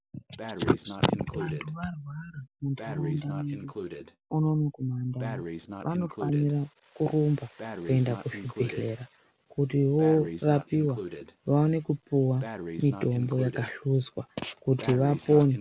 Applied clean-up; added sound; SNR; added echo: none; Breathing; 13 dB; none.